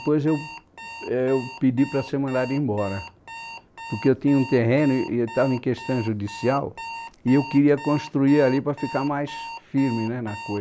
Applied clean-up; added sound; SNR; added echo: none; Alarm; 15 dB; none.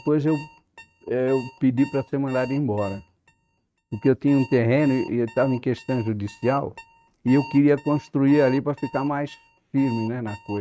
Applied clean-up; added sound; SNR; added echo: neural mask model RNNoise.